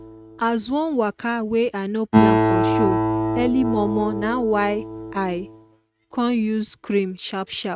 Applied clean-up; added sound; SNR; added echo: neural mask model RNNoise.